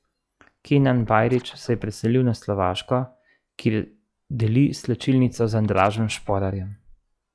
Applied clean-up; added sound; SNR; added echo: classical method log-MMSE.